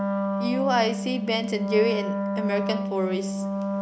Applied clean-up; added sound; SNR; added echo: none; Wind instrument, woodwind instrument; 1 dB; none.